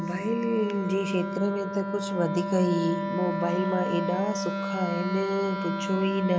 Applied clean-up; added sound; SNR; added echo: none; Wind instrument, woodwind instrument; 3 dB; none.